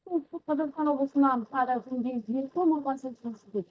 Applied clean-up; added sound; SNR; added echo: neural mask model DeepFilterNet 3.